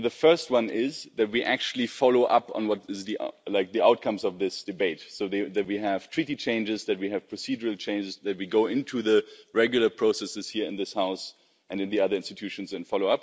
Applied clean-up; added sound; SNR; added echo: none; none; none; none.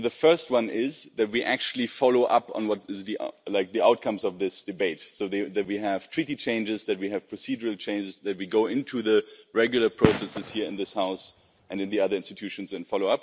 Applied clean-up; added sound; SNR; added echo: none; Gunshot, gunfire; 6 dB; none.